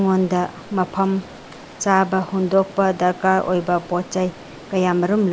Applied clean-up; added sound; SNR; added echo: none; Stream; 19 dB; none.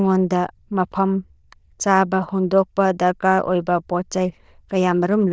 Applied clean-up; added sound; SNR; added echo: neural diffusion model UNIVERSE++.